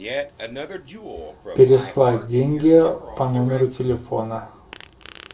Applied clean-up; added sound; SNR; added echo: none; Fart; 15 dB; reverberation time 0.3 s.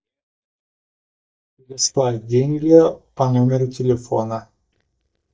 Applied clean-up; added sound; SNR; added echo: neural mask model DeepFilterNet 3.